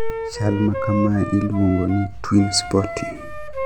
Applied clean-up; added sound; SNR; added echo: none; Wind instrument, woodwind instrument; 9 dB; none.